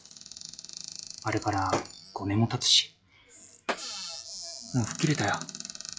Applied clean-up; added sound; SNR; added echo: classical method log-MMSE.